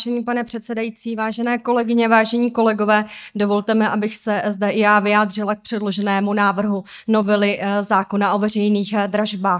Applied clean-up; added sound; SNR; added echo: neural mask model DeepFilterNet 3.